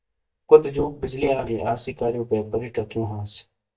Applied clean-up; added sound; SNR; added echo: neural mask model DeepFilterNet 3.